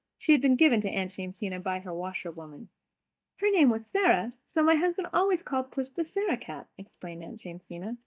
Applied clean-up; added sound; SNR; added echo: neural mask model DeepFilterNet 3.